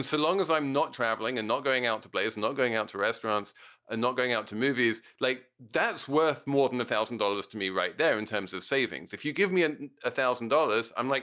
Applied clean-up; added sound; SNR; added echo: none; none; none; none.